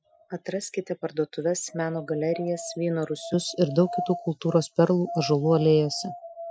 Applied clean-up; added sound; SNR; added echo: classical method Wiener filter.